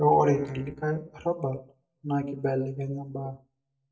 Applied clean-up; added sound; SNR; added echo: neural mask model DeepFilterNet 3.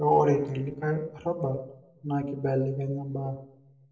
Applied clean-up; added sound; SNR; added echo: neural separator model SepFormer DNS4.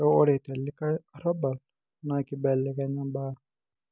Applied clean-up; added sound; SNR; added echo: none; none; none; none.